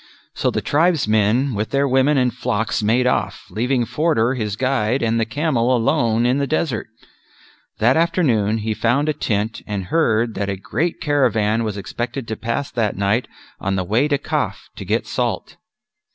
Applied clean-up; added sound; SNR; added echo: none; none; none; none.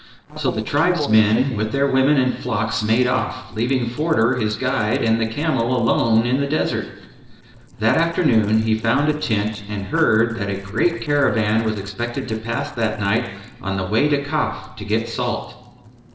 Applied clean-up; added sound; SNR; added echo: neural separator model SepFormer DNS4.